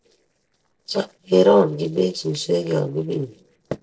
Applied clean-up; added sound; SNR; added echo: neural separator model SepFormer DNS4.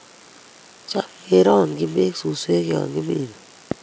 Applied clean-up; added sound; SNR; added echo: none; none; none; none.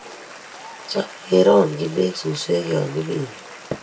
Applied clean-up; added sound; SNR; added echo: none; Applause / Cheering; 18 dB; reverberation time 0.2 s.